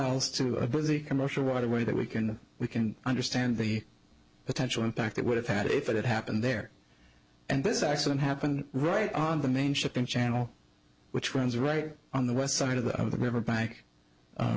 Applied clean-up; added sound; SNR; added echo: none; none; none; none.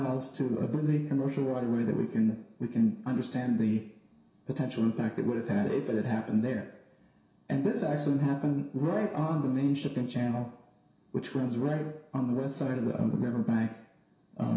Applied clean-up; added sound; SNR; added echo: none; none; none; reverberation time 0.7 s.